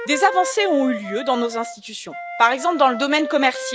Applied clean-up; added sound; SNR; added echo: none; Wind instrument, woodwind instrument; 10 dB; none.